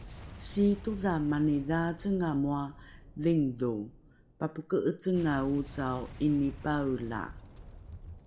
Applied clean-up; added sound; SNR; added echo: none; Boom; 16 dB; reverberation time 0.5 s.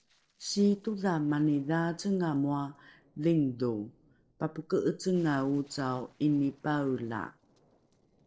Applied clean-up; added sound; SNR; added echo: neural separator model SepFormer DNS4.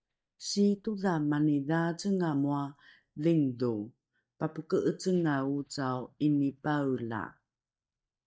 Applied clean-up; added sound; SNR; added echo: neural mask model DeepFilterNet 3.